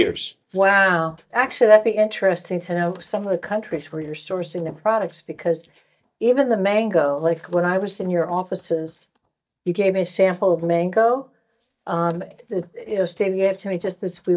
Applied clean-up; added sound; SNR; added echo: neural mask model DeepFilterNet 3.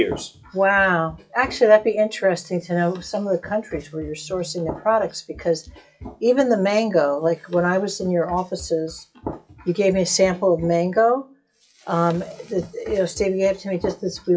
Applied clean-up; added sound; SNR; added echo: classical method WPE with log-MMSE.